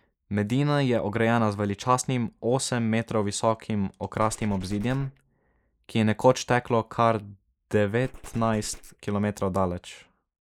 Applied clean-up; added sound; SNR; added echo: neural mask model Resemble Enhance denoiser.